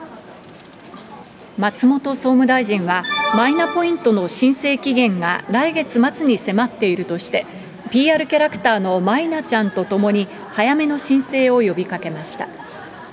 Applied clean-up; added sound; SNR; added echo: none; none; none; none.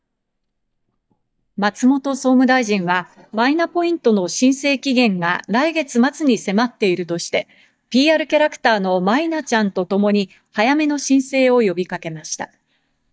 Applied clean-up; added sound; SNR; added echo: neural mask model DeepFilterNet 3.